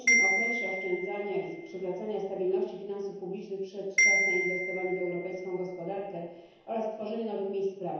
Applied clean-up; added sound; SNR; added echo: none; Marimba, xylophone; -2 dB; reverberation time 0.9 s.